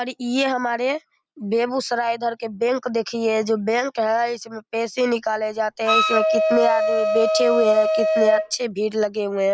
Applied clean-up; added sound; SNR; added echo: none; Wind instrument, woodwind instrument; -1 dB; none.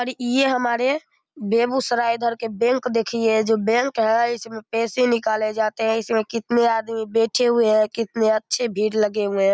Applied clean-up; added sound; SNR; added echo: none; none; none; none.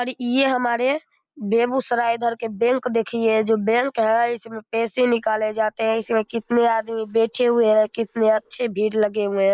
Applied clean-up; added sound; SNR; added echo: neural mask model Resemble Enhance denoiser.